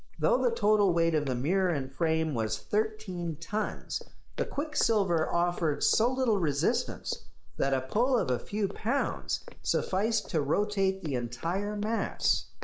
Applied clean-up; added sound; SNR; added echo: neural mask model Resemble Enhance denoiser.